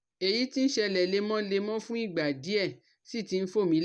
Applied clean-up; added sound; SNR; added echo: none; none; none; none.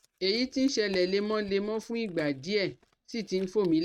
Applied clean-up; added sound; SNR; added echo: neural mask model RNNoise.